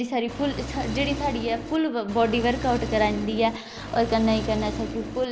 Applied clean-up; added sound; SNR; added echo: none; Engine; 8 dB; none.